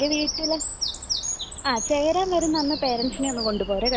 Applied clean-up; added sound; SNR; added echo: none; Bird vocalization, bird call, bird song; 5 dB; none.